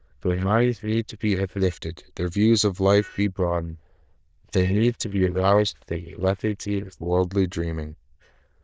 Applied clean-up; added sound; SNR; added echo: neural diffusion model UNIVERSE++.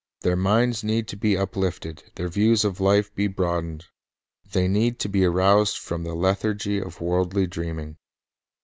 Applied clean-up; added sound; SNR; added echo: none; none; none; none.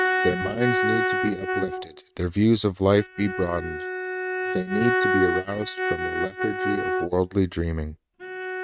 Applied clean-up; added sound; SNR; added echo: neural mask model RNNoise.